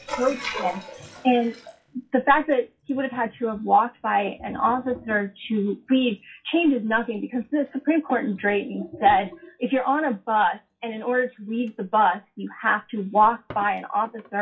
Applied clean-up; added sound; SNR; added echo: classical method WPE with log-MMSE.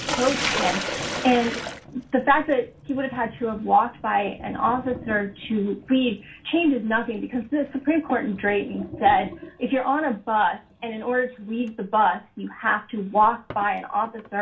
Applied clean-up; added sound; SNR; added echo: none; Sink (filling or washing); 12 dB; reverberation time 0.2 s.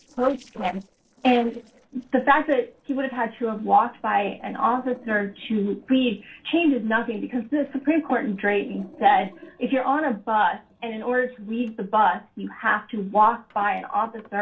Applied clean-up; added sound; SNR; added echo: neural separator model SepFormer DNS4.